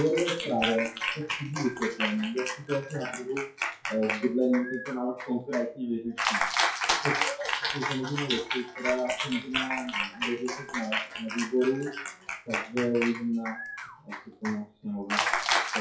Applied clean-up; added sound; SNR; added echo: classical method WPE with log-MMSE.